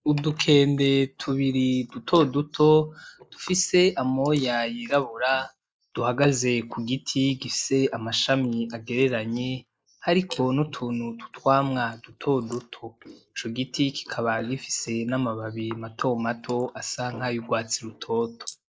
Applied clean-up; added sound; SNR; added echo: neural mask model Resemble Enhance denoiser.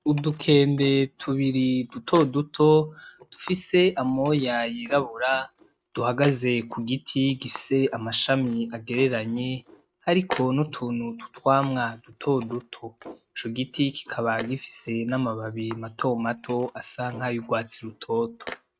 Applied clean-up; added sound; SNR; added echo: neural mask model RNNoise.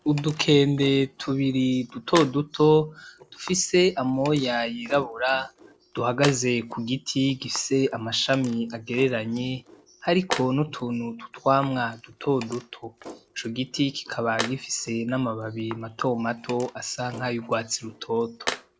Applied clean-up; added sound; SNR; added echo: none; Tools; 15 dB; none.